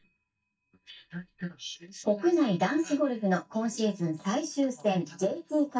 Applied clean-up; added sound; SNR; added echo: neural mask model DeepFilterNet 3.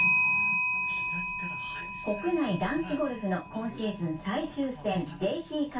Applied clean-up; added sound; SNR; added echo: none; Clock; 1 dB; reverberation time 0.2 s.